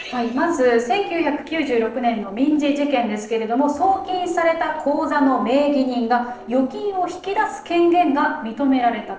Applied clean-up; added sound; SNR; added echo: neural separator model SepFormer DNS4.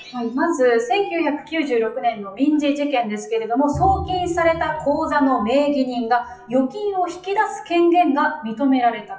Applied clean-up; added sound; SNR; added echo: classical method WPE with log-MMSE.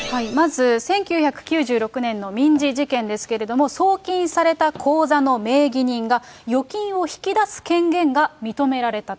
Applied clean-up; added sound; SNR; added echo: none; none; none; none.